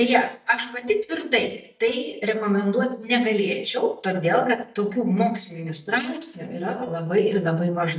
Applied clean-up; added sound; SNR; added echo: neural mask model DeepFilterNet 3.